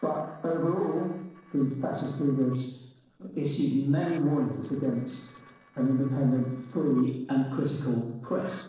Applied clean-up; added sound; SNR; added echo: neural separator model SepFormer DNS4.